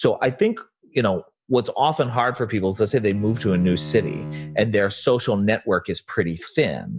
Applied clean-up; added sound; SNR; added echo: none; Bowed string instrument; 14 dB; none.